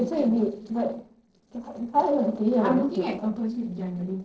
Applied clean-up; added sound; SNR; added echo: neural separator model SepFormer DNS4.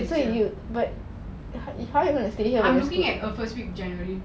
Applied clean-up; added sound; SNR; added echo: none; none; none; none.